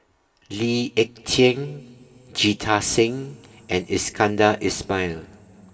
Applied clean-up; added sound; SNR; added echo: none; none; none; reverberation time 1.9 s.